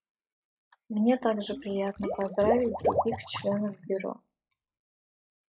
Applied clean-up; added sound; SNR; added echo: classical method log-MMSE.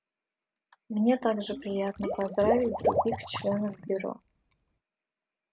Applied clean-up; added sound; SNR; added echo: none; Water / Liquid; 3 dB; none.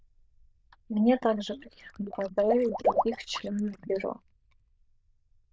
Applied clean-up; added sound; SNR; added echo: neural diffusion model UNIVERSE++.